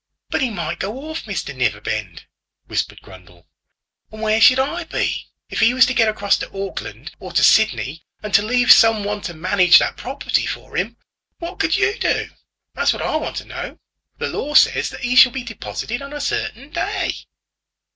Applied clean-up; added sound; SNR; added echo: none; none; none; none.